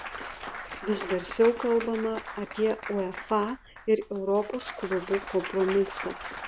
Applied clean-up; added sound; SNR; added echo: none; Applause / Cheering / Clapping; 11 dB; none.